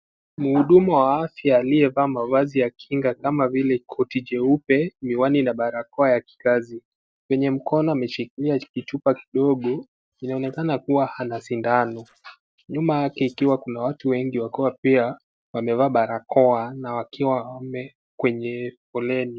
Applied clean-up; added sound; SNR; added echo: neural separator model SepFormer DNS4.